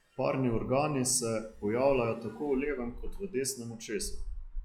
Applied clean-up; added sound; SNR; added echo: classical method log-MMSE.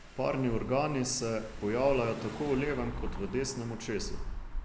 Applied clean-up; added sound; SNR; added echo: none; Engine / Car; 8 dB; none.